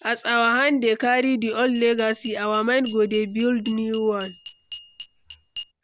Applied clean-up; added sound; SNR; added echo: none; Glass; 13 dB; none.